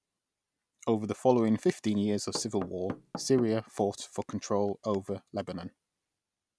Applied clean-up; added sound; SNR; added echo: none; Knock / Wood; 15 dB; none.